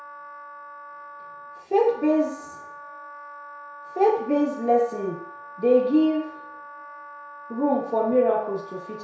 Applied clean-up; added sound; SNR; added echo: none; Wind instrument, woodwind instrument; 16 dB; reverberation time 0.6 s.